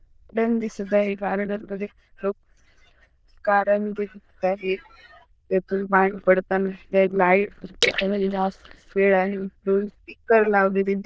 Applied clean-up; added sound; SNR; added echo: neural diffusion model UNIVERSE++.